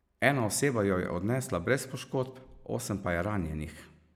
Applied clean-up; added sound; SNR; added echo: none; none; none; none.